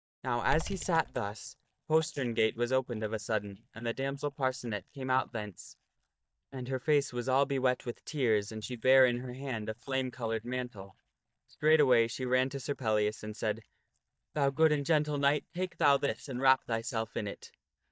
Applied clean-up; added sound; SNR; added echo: neural mask model DeepFilterNet 3.